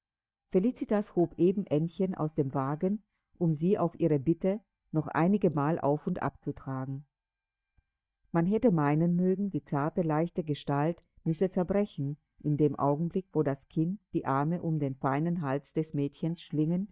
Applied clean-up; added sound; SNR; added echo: neural mask model DeepFilterNet 3.